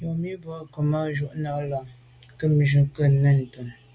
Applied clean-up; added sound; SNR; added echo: none; none; none; none.